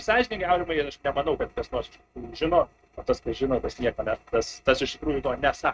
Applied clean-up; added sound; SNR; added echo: neural mask model RNNoise.